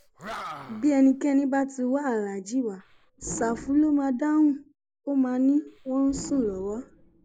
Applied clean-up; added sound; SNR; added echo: none; Animal; 18 dB; none.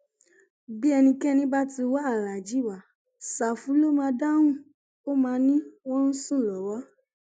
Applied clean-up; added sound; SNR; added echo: none; none; none; none.